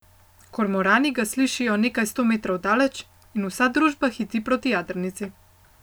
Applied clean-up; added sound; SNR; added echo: none; none; none; none.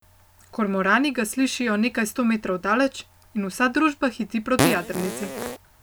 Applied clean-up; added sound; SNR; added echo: none; Fart; 1 dB; none.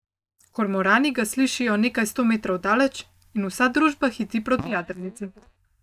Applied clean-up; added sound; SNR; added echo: neural mask model DeepFilterNet 3.